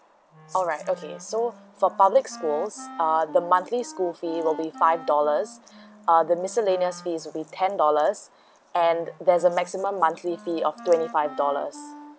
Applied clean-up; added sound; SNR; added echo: none; Wind instrument, woodwind instrument; 19 dB; none.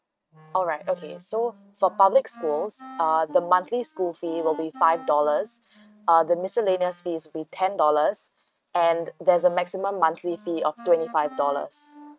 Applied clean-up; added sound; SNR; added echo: neural mask model RNNoise.